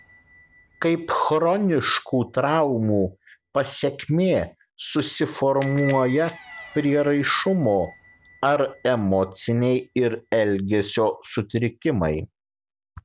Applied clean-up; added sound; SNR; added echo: none; Squeak / Bell; 12 dB; none.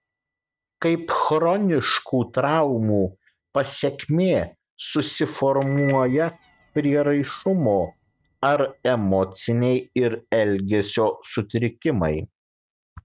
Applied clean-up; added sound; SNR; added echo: neural mask model RNNoise.